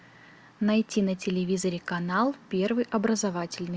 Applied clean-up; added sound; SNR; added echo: none; none; none; none.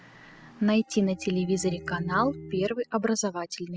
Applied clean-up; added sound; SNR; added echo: classical method spectral subtraction.